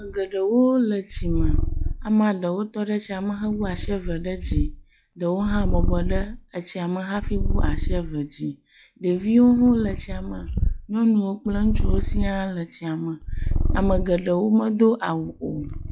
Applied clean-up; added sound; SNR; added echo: classical method log-MMSE.